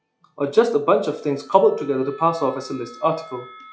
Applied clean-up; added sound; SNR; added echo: classical method log-MMSE.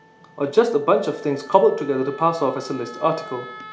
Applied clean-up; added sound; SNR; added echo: none; Wind instrument, woodwind instrument; 19 dB; none.